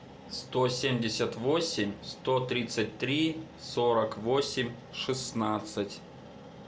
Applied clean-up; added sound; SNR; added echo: none; none; none; none.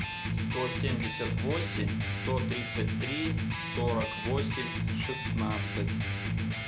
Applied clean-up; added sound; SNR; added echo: none; Electric guitar; -5 dB; none.